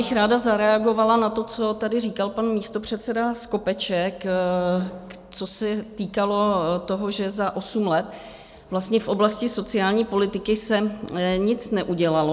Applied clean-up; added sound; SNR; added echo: none; none; none; none.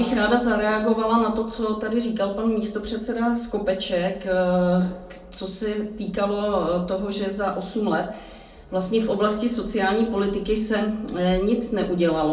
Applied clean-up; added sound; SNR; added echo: none; Organ; 20 dB; reverberation time 0.3 s.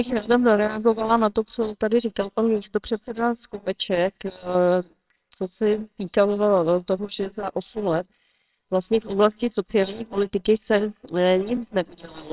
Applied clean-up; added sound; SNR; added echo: neural separator model SepFormer WHAMR!.